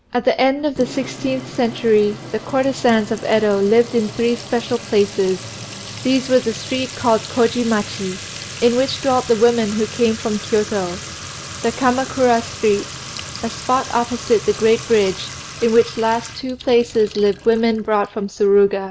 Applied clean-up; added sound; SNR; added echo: none; Fill (with liquid) / Trickle, dribble / Sink (filling or washing); 14 dB; none.